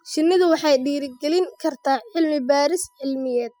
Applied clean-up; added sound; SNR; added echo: classical method spectral subtraction.